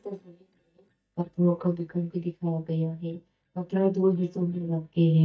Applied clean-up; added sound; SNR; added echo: neural mask model DeepFilterNet 3.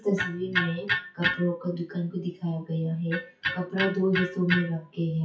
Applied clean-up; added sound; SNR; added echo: classical method WPE with log-MMSE.